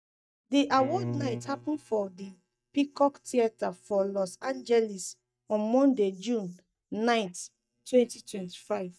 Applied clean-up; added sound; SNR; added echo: neural mask model DeepFilterNet 3.